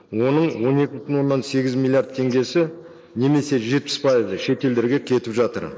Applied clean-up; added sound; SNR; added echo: neural mask model Resemble Enhance denoiser.